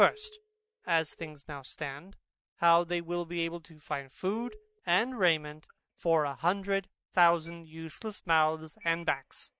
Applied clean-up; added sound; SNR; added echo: neural mask model DeepFilterNet 3.